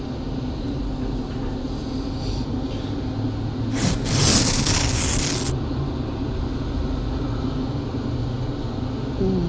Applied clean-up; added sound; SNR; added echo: none; Tearing; -3 dB; reverberation time 1.3 s.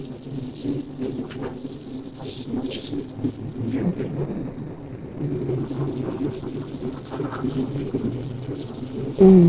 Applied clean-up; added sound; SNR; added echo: neural separator model SepFormer DNS4.